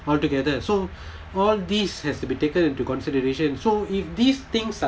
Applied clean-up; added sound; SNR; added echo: none; none; none; none.